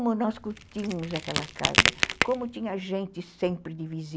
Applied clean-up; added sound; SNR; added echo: none; Crack; -3 dB; none.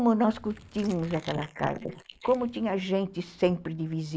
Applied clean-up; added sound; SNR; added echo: neural mask model Resemble Enhance denoiser.